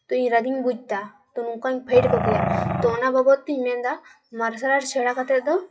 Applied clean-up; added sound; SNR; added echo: classical method WPE with log-MMSE.